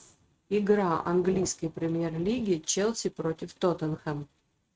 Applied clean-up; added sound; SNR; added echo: neural mask model RNNoise.